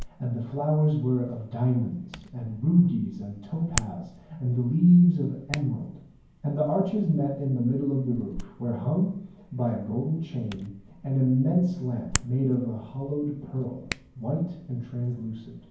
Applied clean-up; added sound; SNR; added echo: none; Hands; 15 dB; reverberation time 0.9 s.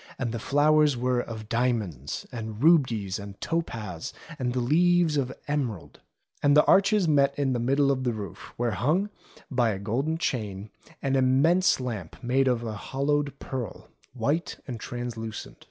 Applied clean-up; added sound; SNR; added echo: none; none; none; none.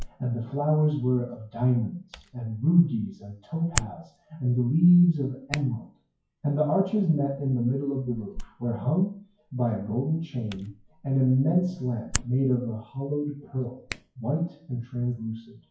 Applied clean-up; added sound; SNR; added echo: classical method WPE with log-MMSE.